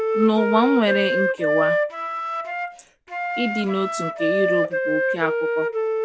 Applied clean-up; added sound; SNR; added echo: none; Wind instrument, woodwind instrument; -1 dB; none.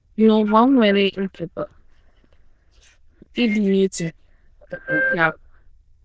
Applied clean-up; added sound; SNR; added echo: neural diffusion model UNIVERSE++.